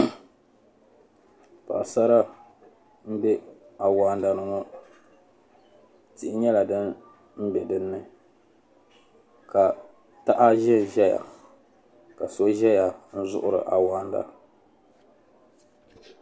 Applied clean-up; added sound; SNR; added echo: none; none; none; none.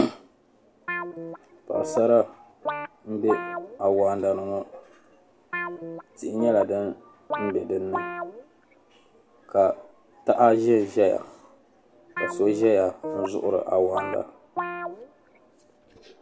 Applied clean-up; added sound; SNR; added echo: none; Guitar; 8 dB; none.